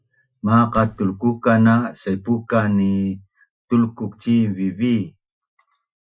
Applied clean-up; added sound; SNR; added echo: classical method Wiener filter.